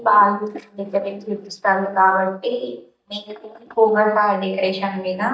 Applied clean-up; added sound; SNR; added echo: neural mask model DeepFilterNet 3.